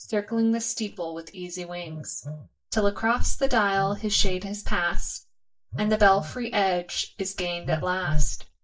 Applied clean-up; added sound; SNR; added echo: neural mask model DeepFilterNet 3.